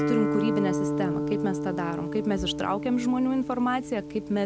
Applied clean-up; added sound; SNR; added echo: none; Guitar; 2 dB; none.